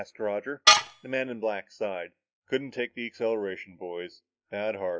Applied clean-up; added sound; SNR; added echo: classical method log-MMSE.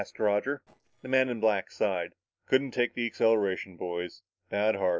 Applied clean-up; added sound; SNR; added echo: neural separator model SepFormer DNS4.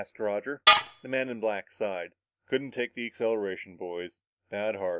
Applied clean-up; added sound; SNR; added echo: none; Tools; -4 dB; none.